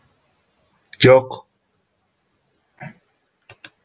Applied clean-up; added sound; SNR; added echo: none; none; none; none.